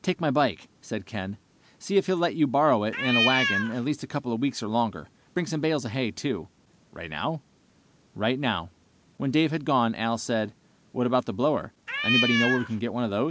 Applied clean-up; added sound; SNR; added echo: none; Cat; -1 dB; none.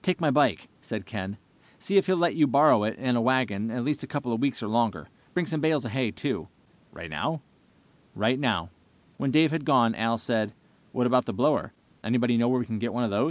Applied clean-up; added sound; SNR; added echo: none; none; none; none.